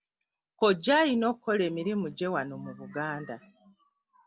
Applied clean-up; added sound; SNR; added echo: none; none; none; none.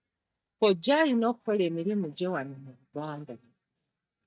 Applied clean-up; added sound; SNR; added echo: neural mask model DeepFilterNet 3.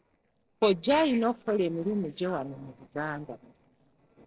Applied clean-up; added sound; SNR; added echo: neural separator model SepFormer DNS4.